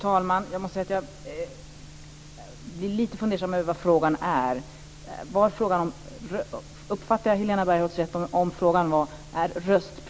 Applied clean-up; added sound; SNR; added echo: none; none; none; none.